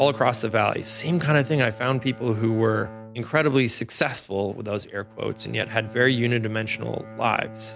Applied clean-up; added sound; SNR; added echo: none; Bowed string instrument; 17 dB; none.